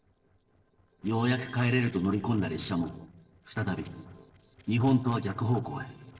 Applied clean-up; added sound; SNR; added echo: neural separator model SepFormer DNS4.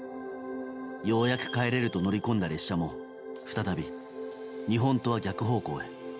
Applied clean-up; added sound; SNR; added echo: none; none; none; none.